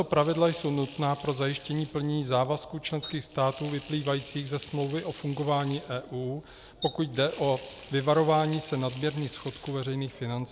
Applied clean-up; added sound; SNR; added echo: none; Water tap, faucet; 16 dB; none.